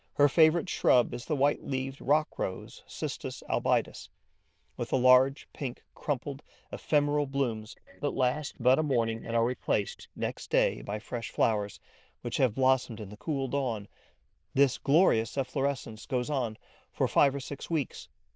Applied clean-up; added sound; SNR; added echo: neural diffusion model UNIVERSE++.